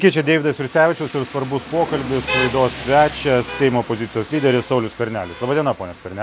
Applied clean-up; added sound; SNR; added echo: none; Rain; 12 dB; none.